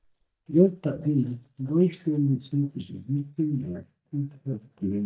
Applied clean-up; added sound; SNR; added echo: neural mask model DeepFilterNet 3.